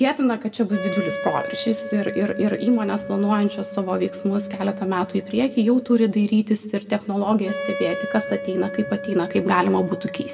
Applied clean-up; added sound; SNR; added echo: none; Wind instrument, woodwind instrument; 11 dB; reverberation time 0.5 s.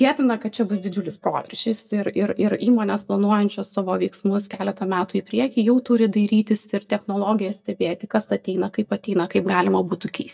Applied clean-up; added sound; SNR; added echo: neural mask model DeepFilterNet 3.